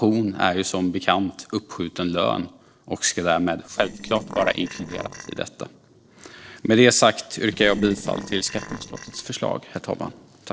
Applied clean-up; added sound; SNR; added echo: neural separator model SepFormer DNS4.